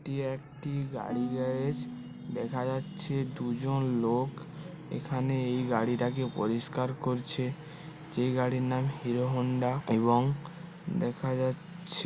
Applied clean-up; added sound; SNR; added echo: none; Harp; 16 dB; none.